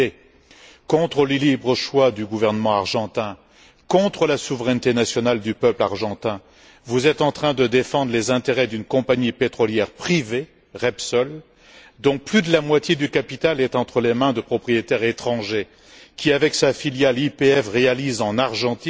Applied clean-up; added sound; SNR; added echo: none; none; none; none.